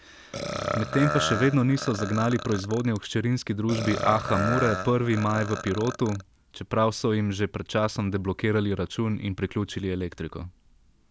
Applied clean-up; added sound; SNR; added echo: none; Burping, eructation; 6 dB; none.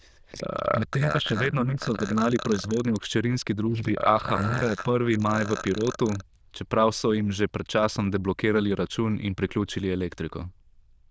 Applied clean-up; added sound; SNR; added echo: neural diffusion model UNIVERSE++.